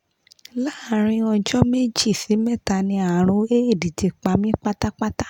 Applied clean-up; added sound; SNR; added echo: none; none; none; none.